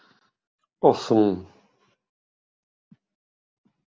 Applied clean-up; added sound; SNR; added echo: none; none; none; none.